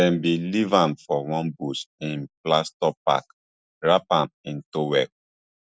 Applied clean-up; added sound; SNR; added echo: none; none; none; none.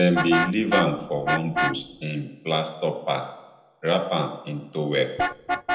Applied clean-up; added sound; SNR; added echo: none; Vehicle horn, car horn, honking; 4 dB; reverberation time 0.7 s.